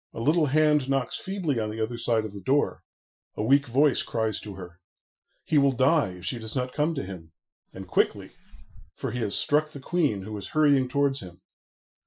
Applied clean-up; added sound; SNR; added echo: classical method Wiener filter.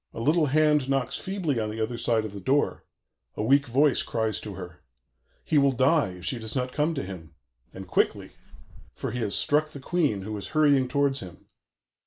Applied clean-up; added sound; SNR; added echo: neural mask model Resemble Enhance denoiser.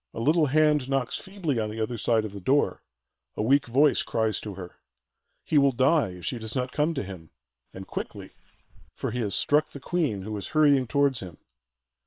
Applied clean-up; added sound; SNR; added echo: neural separator model SepFormer WHAM!.